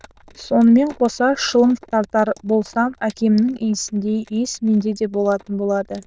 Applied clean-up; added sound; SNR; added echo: neural diffusion model UNIVERSE++.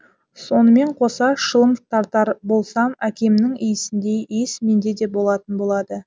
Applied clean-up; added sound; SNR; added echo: none; none; none; none.